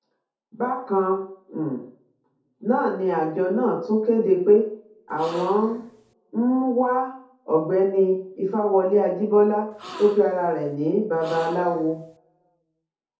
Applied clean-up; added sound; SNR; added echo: none; Gasp; 18 dB; reverberation time 0.5 s.